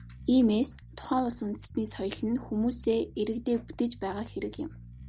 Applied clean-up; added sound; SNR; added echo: none; Bass guitar; 17 dB; none.